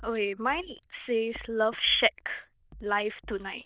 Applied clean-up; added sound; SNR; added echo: neural diffusion model UNIVERSE++.